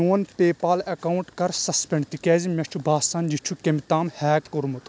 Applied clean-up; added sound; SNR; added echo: none; none; none; none.